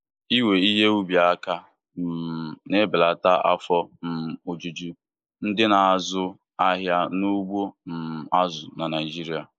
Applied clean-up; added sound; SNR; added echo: neural mask model Resemble Enhance denoiser.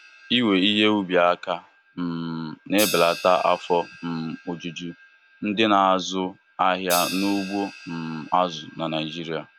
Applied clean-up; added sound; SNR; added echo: none; Crash cymbal; 14 dB; none.